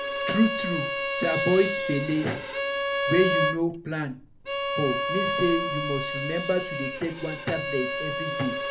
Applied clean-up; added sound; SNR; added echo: none; Bowed string instrument; 1 dB; reverberation time 0.3 s.